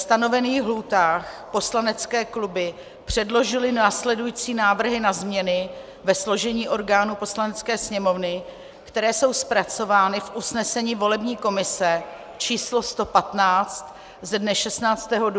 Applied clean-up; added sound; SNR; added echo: none; none; none; none.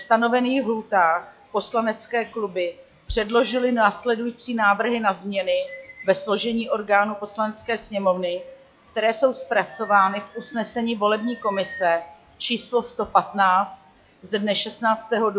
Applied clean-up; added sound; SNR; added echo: classical method log-MMSE.